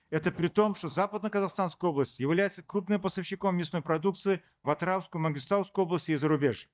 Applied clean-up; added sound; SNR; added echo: neural mask model DeepFilterNet 3.